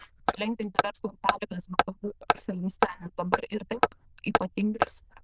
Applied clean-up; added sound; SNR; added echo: neural diffusion model UNIVERSE++.